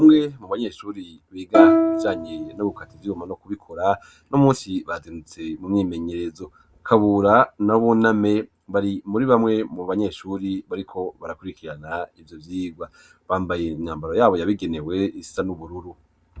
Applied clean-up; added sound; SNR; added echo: none; Plucked string instrument; -3 dB; none.